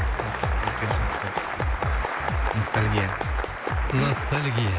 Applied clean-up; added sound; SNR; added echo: none; Applause; 3 dB; none.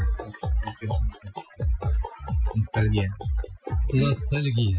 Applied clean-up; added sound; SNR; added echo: classical method Wiener filter.